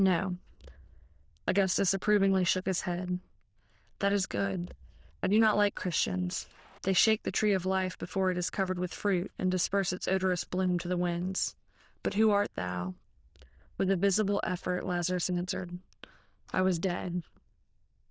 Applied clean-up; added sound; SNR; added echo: neural diffusion model UNIVERSE++.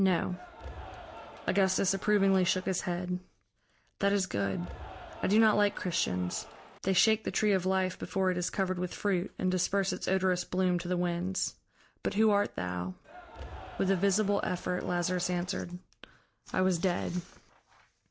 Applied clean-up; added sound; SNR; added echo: none; Cheering; 16 dB; none.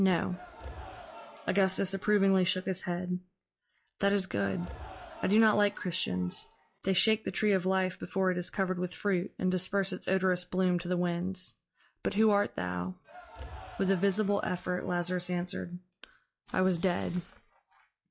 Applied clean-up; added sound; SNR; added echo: classical method log-MMSE.